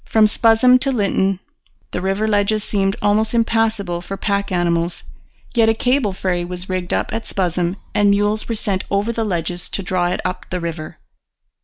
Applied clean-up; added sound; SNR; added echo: none; none; none; none.